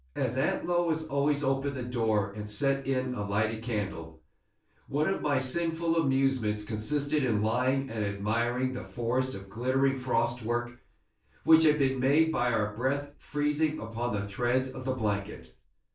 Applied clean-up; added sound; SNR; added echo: none; none; none; reverberation time 0.3 s.